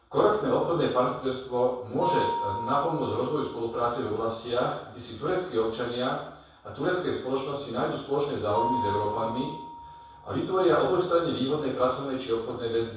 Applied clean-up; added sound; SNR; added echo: none; Mallet percussion; 10 dB; reverberation time 0.7 s.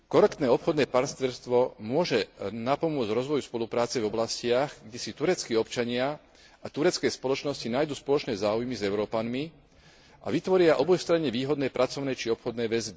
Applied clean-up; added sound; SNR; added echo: none; none; none; none.